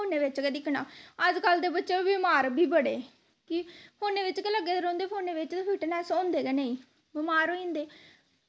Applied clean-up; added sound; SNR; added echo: none; none; none; none.